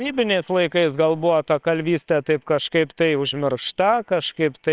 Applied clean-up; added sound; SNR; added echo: neural separator model SepFormer WHAMR!.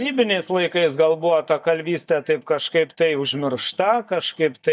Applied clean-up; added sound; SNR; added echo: neural mask model DeepFilterNet 3.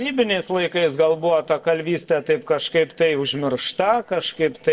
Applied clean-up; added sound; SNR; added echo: neural separator model SepFormer DNS4.